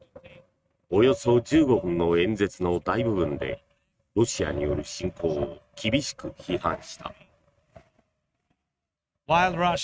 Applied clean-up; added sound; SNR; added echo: neural mask model RNNoise.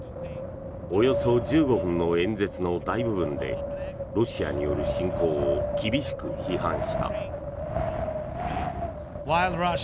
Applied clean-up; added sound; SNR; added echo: none; Wind; 3 dB; none.